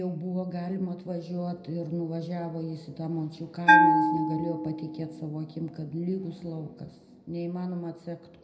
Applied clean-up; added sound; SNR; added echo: none; Bell; -3 dB; reverberation time 0.5 s.